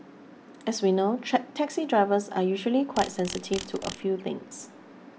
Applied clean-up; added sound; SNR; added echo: none; Insect; 14 dB; none.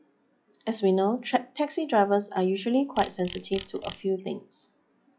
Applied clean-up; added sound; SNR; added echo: classical method log-MMSE.